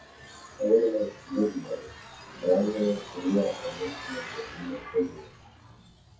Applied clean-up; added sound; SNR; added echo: classical method WPE with log-MMSE.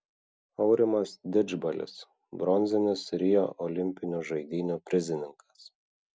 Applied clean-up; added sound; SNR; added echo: none; none; none; none.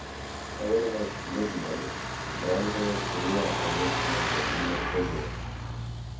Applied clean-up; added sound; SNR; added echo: none; Truck; -1 dB; reverberation time 0.6 s.